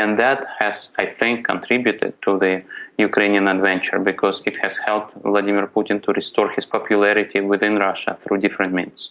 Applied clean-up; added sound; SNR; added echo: none; none; none; none.